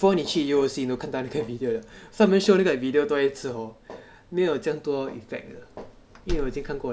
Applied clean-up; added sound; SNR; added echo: none; Slam; 14 dB; none.